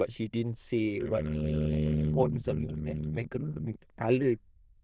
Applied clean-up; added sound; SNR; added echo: neural diffusion model UNIVERSE++.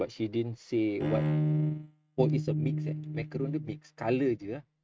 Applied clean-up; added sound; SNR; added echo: neural mask model RNNoise.